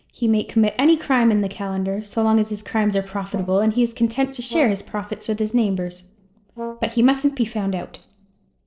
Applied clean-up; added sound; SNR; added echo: neural separator model SepFormer DNS4.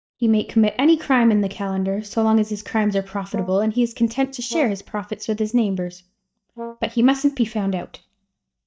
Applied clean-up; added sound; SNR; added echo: neural mask model DeepFilterNet 3.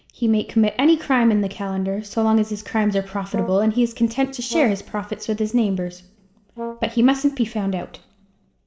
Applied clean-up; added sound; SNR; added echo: none; Brass instrument; 14 dB; reverberation time 0.6 s.